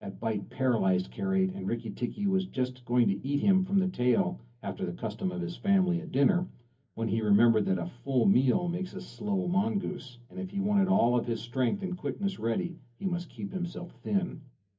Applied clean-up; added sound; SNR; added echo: none; none; none; reverberation time 0.3 s.